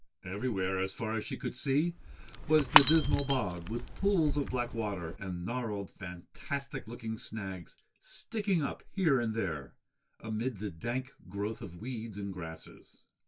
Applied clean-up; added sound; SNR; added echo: none; Shatter / Crushing; -1 dB; reverberation time 0.1 s.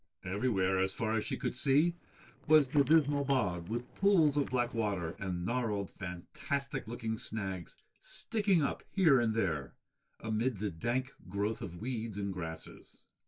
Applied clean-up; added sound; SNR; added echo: neural separator model SepFormer DNS4.